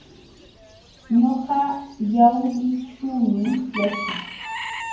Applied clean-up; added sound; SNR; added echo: none; Bird / Chicken, rooster; 13 dB; reverberation time 0.9 s.